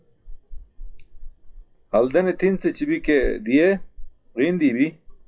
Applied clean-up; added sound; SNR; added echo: classical method log-MMSE.